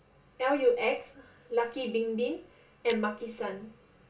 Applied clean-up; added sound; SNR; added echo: none; Cutlery, silverware; 20 dB; reverberation time 0.2 s.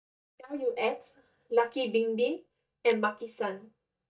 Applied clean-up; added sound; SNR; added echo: neural mask model DeepFilterNet 3.